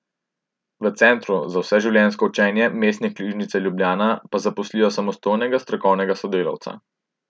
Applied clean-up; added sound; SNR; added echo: none; none; none; none.